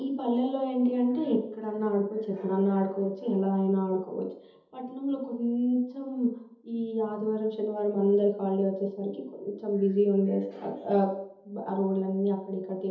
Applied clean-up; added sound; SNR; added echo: none; none; none; reverberation time 0.8 s.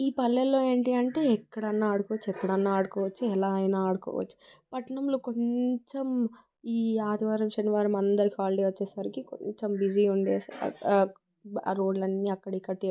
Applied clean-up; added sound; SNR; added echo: none; none; none; none.